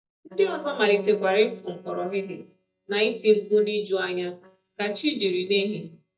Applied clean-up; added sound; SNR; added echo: neural mask model DeepFilterNet 3.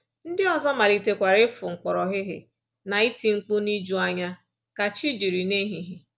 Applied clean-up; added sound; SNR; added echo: none; none; none; none.